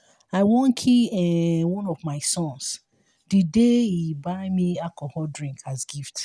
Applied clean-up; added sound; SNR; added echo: none; none; none; none.